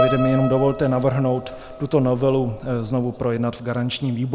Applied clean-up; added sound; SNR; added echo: none; Piano; 9 dB; none.